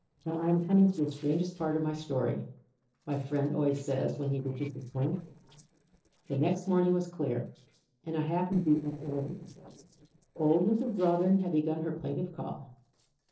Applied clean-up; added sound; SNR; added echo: neural separator model SepFormer DNS4.